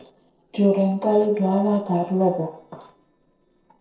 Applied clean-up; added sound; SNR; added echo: neural separator model SepFormer DNS4.